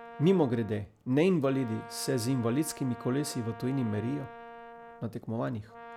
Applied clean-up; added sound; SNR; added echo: none; Brass instrument; 17 dB; none.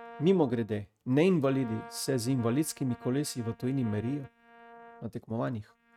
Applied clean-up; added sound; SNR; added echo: neural mask model RNNoise.